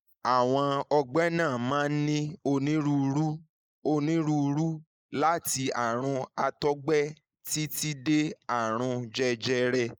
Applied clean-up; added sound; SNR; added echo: neural mask model Resemble Enhance denoiser.